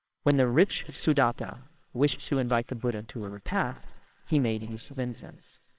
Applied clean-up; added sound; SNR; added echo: neural separator model SepFormer WHAMR!.